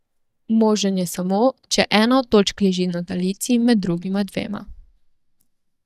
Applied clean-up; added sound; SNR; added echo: neural mask model DeepFilterNet 3.